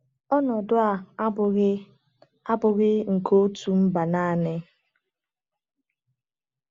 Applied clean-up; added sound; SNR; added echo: none; none; none; none.